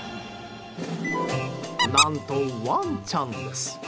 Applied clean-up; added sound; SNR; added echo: none; Squeak; 0 dB; none.